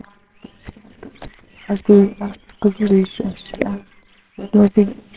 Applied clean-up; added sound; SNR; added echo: neural separator model SepFormer WHAMR!.